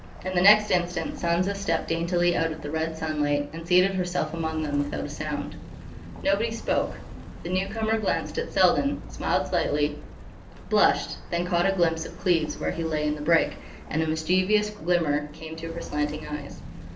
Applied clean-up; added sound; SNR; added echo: none; Walk, footsteps; 13 dB; reverberation time 0.3 s.